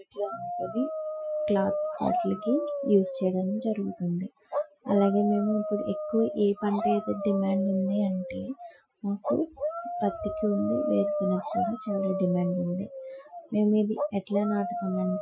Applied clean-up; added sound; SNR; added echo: classical method Wiener filter.